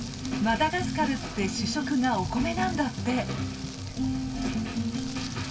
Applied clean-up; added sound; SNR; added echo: none; Rain; 12 dB; reverberation time 0.2 s.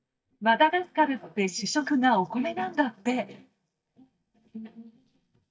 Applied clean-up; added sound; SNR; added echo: neural mask model DeepFilterNet 3.